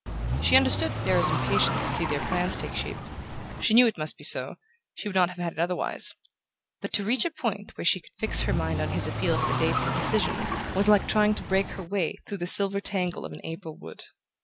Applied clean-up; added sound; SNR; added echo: none; Car; 2 dB; none.